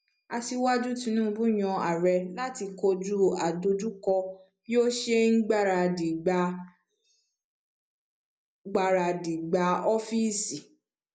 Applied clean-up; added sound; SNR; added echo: none; none; none; none.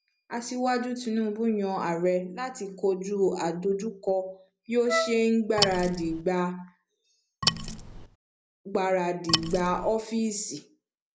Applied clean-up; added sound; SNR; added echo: none; Wind instrument, woodwind instrument + Wood; 2 dB; none.